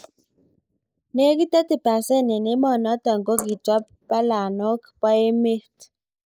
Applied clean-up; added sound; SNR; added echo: neural mask model Resemble Enhance denoiser.